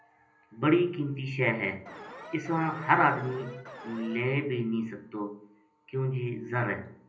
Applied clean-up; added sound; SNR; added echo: none; Alarm; 14 dB; reverberation time 0.5 s.